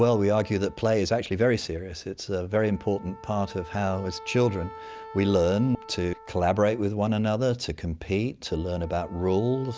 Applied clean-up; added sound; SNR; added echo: none; Wind instrument, woodwind instrument; 20 dB; none.